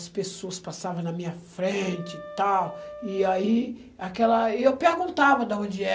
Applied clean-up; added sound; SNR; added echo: none; Wind instrument, woodwind instrument; 17 dB; none.